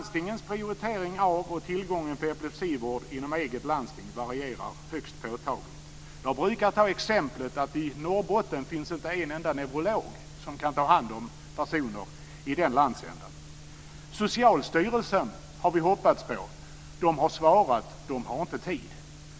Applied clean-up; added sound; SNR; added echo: none; none; none; none.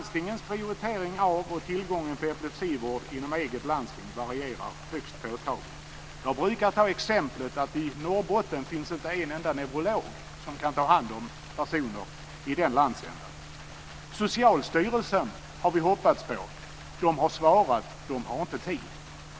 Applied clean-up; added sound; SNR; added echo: none; Stream; 19 dB; none.